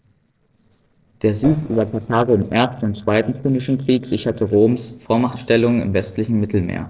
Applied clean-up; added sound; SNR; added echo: neural separator model SepFormer DNS4.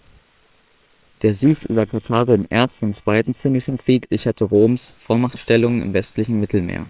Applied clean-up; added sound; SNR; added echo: neural separator model SepFormer WHAM!.